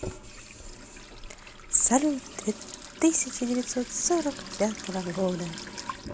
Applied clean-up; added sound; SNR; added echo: none; Sink (filling or washing) / Water tap, faucet; 12 dB; none.